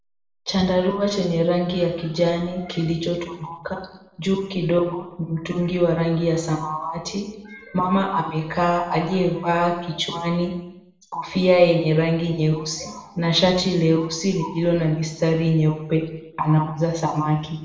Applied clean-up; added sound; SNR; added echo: none; none; none; reverberation time 0.7 s.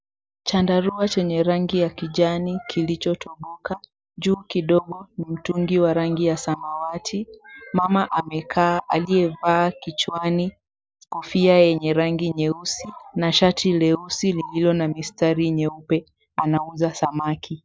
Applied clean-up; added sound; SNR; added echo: none; none; none; none.